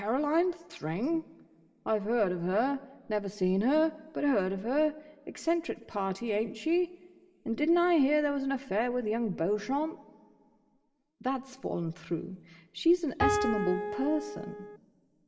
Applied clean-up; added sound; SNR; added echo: none; Piano; 1 dB; reverberation time 1.1 s.